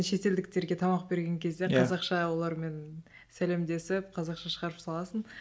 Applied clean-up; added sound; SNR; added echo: none; none; none; none.